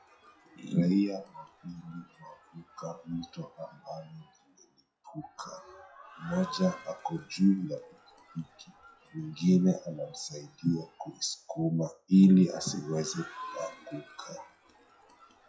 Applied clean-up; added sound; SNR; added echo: classical method WPE with log-MMSE.